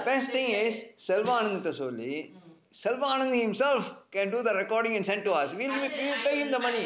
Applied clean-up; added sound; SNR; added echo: none; Snare drum; 18 dB; none.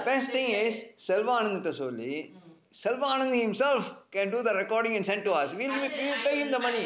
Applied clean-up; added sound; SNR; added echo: none; none; none; none.